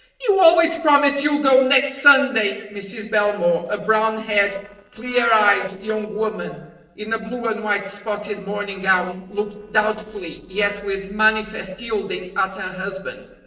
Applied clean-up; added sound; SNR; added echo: neural separator model SepFormer DNS4.